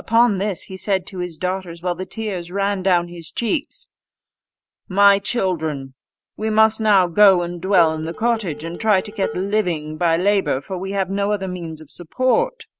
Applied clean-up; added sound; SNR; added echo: none; Dishes, pots, and pans; 14 dB; none.